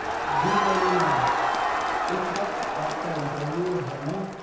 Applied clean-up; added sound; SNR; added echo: none; Crowd; -5 dB; reverberation time 1.0 s.